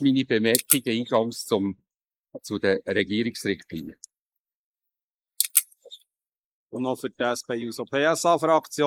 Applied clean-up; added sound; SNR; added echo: neural mask model Resemble Enhance denoiser.